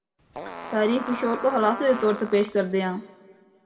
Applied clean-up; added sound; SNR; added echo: none; Fart; 11 dB; reverberation time 1.2 s.